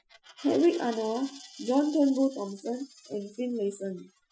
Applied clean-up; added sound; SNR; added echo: classical method Wiener filter.